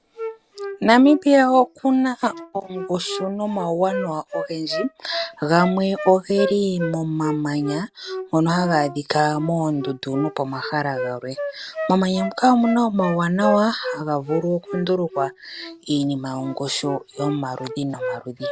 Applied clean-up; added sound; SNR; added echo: none; Brass instrument + Wind instrument, woodwind instrument; 11 dB; none.